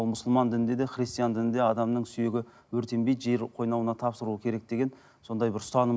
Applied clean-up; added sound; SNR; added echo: none; none; none; none.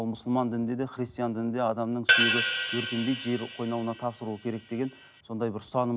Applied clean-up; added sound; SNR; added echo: none; Hi-hat; -2 dB; none.